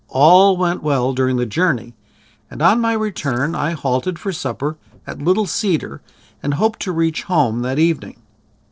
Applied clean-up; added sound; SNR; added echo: neural separator model SepFormer DNS4.